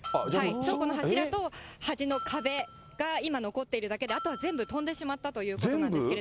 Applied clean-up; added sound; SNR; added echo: none; Bell; 14 dB; none.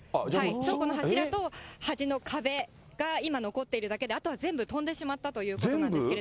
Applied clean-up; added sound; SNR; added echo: none; none; none; none.